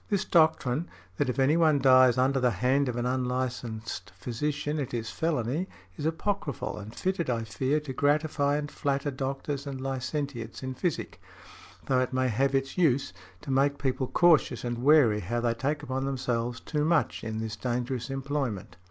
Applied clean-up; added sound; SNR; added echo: none; none; none; none.